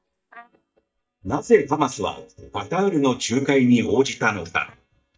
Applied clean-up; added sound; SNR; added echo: neural mask model DeepFilterNet 3.